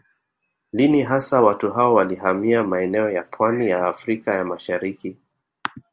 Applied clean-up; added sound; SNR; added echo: none; none; none; none.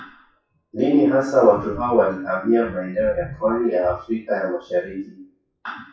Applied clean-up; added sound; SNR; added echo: classical method WPE with log-MMSE.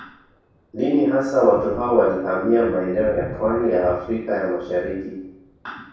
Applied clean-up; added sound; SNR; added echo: none; Thunder; 19 dB; reverberation time 0.7 s.